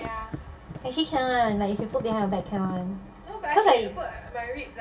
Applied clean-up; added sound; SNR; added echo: none; Thump, thud; 14 dB; reverberation time 0.2 s.